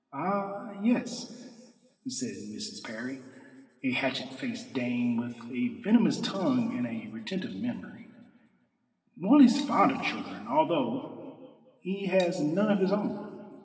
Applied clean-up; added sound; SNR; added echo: none; Cutlery, silverware; 20 dB; reverberation time 2.1 s.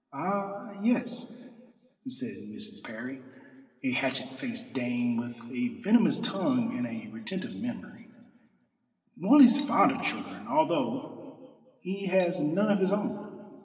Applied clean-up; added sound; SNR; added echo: neural separator model SepFormer DNS4.